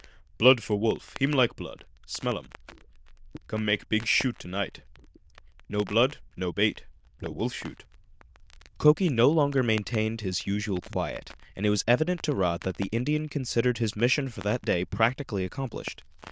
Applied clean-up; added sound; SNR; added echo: neural diffusion model UNIVERSE++.